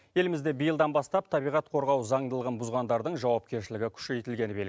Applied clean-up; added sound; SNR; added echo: none; none; none; none.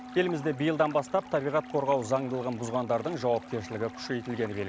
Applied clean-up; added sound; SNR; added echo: none; Stream + Wind instrument, woodwind instrument; 15 dB; none.